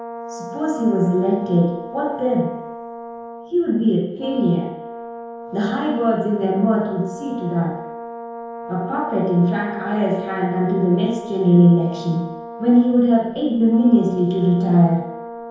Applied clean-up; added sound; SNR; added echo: none; Brass instrument; 13 dB; reverberation time 0.9 s.